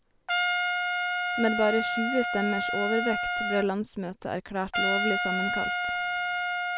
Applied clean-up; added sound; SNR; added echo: none; Trumpet; -2 dB; none.